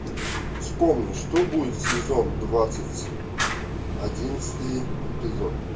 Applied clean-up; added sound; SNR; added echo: none; Fire; 1 dB; reverberation time 0.2 s.